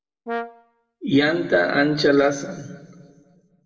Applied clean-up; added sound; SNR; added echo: neural separator model SepFormer DNS4.